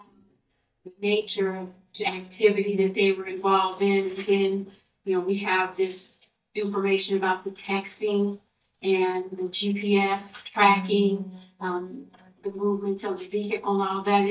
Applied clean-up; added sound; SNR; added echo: neural mask model DeepFilterNet 3.